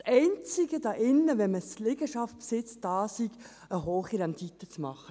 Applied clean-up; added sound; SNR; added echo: none; none; none; none.